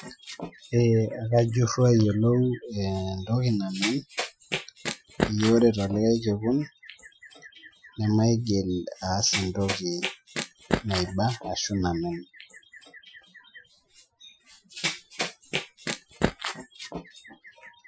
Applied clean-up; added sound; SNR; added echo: classical method Wiener filter.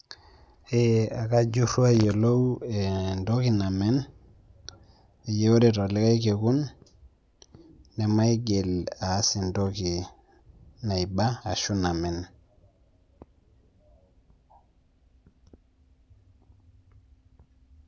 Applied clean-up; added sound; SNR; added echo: none; none; none; none.